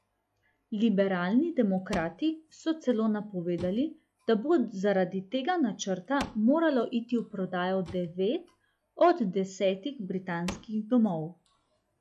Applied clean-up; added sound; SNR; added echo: classical method log-MMSE.